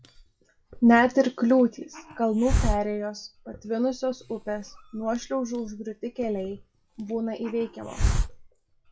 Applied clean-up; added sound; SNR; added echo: classical method WPE with log-MMSE.